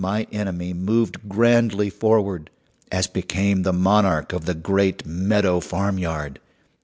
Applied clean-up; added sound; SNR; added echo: none; none; none; none.